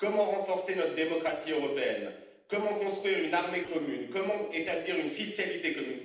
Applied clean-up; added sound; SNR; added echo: neural separator model SepFormer DNS4.